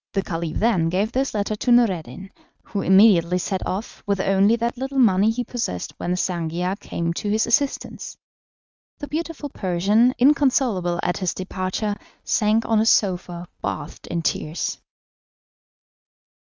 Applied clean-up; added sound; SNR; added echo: neural mask model RNNoise.